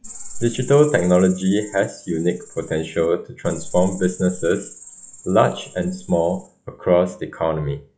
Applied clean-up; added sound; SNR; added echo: classical method log-MMSE.